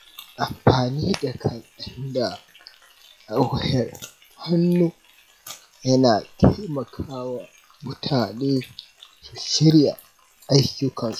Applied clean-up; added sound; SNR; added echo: classical method log-MMSE.